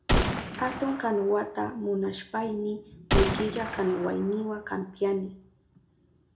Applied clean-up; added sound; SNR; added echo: none; Gunshot, gunfire; 1 dB; reverberation time 0.4 s.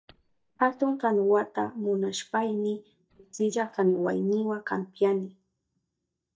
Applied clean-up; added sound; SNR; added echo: neural mask model DeepFilterNet 3.